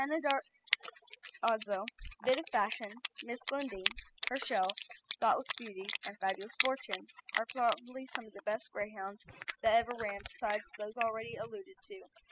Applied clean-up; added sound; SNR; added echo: classical method spectral subtraction.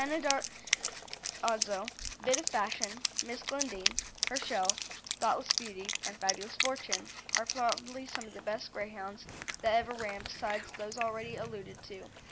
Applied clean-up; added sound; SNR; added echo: none; Wind instrument, woodwind instrument; 1 dB; none.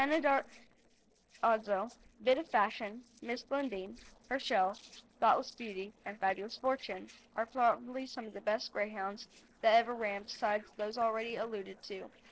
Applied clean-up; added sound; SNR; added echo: neural separator model SepFormer DNS4.